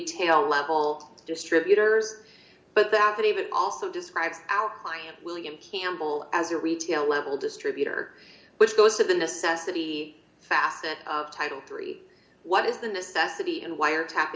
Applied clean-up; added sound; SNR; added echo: none; none; none; none.